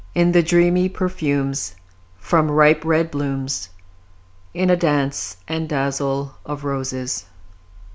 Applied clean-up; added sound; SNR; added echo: none; none; none; none.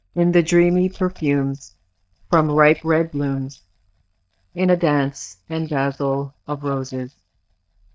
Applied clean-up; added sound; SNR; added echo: neural mask model DeepFilterNet 3.